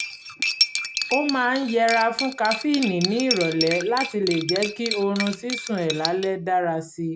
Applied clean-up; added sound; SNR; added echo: none; Cutlery, silverware; 5 dB; none.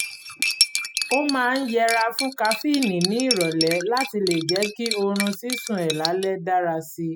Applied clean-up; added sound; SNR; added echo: classical method spectral subtraction.